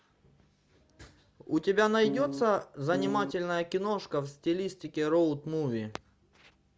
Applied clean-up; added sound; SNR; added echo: none; Piano; 2 dB; none.